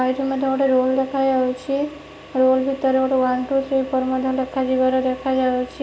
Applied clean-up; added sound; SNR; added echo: none; none; none; none.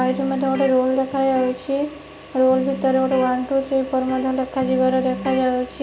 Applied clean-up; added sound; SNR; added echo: none; Electric guitar; 13 dB; none.